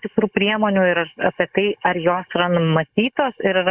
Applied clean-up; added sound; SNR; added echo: neural mask model Resemble Enhance denoiser.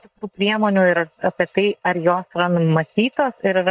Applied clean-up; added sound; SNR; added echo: neural mask model DeepFilterNet 3.